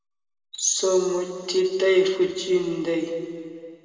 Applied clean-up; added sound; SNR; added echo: none; none; none; reverberation time 2.2 s.